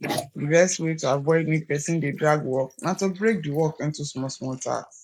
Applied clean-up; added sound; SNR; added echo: neural mask model Resemble Enhance denoiser.